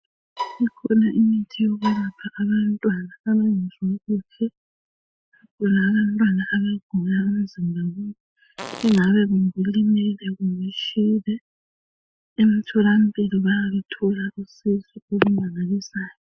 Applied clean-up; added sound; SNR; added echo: classical method Wiener filter.